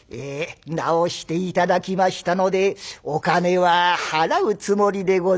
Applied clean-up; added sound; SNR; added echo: none; none; none; none.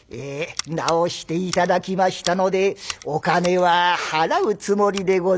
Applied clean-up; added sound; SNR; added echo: none; Scissors; 17 dB; none.